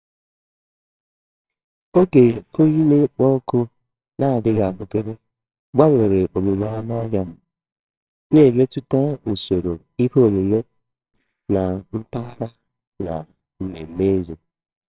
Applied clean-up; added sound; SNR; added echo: neural separator model SepFormer WHAMR!.